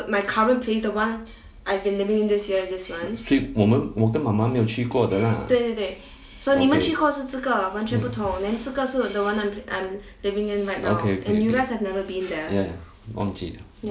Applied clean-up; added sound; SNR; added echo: none; none; none; none.